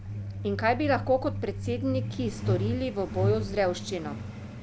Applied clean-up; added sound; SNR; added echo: none; Truck; 3 dB; none.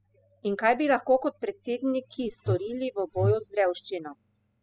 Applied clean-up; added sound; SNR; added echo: classical method spectral subtraction.